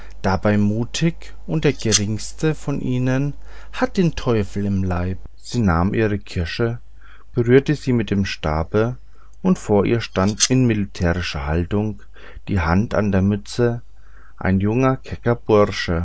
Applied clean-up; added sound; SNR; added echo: none; Domestic sounds, home sounds; 4 dB; none.